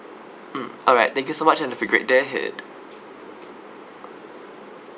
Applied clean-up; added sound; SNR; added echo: none; none; none; none.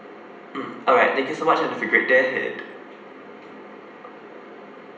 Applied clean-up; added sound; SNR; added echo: none; none; none; reverberation time 0.8 s.